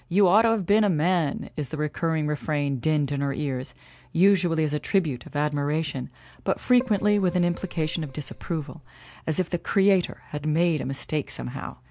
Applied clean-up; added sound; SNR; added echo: none; Keyboard (musical); 16 dB; none.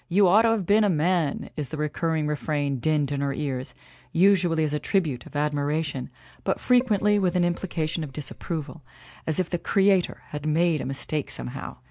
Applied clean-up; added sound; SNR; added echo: neural mask model DeepFilterNet 3.